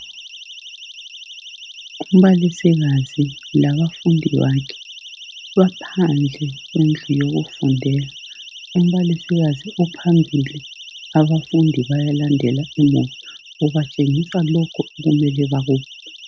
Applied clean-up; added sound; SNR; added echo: neural mask model RNNoise.